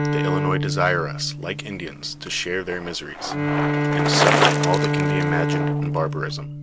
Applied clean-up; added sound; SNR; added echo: none; Bicycle + Bowed string instrument; -5 dB; none.